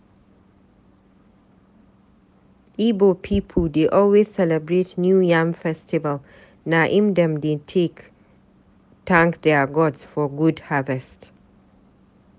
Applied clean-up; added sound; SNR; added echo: none; none; none; none.